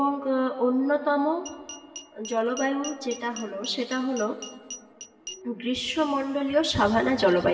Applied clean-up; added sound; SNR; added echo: none; Glass; 17 dB; reverberation time 2.1 s.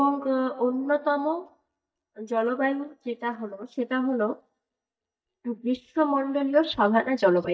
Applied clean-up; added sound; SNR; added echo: neural mask model DeepFilterNet 3.